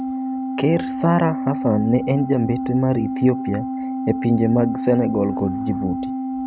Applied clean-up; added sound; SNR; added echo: none; Organ; 4 dB; none.